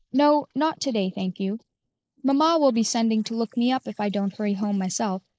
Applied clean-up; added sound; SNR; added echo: neural mask model Resemble Enhance denoiser.